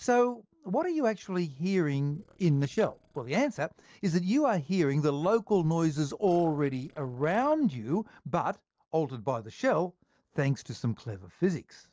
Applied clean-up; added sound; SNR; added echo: neural separator model SepFormer DNS4.